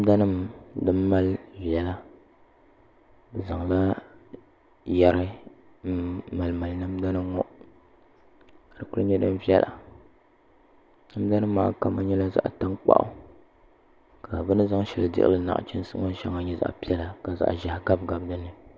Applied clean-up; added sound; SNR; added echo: none; none; none; none.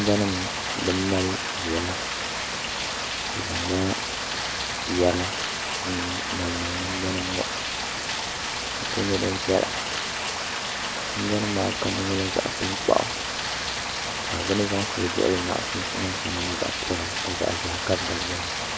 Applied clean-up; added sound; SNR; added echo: none; Rain; 0 dB; none.